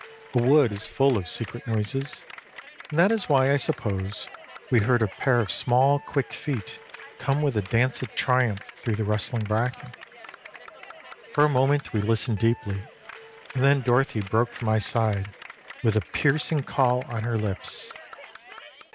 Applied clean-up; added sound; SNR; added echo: none; Clapping; 19 dB; none.